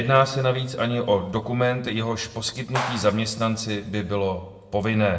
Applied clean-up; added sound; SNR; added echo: none; Clapping; 10 dB; reverberation time 0.5 s.